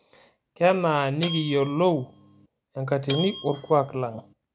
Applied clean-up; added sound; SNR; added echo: none; Bell; 12 dB; none.